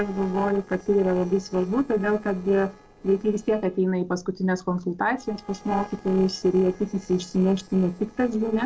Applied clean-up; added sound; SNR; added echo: neural separator model SepFormer DNS4.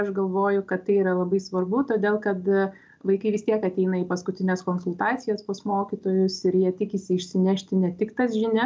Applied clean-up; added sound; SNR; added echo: none; none; none; none.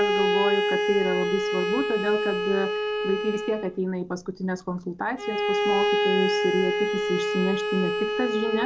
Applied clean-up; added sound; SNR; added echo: none; Bowed string instrument; -2 dB; none.